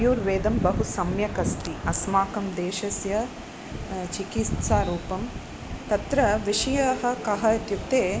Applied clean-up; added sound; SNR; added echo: none; none; none; none.